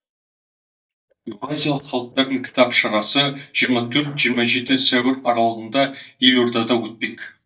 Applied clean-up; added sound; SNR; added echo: neural mask model DeepFilterNet 3.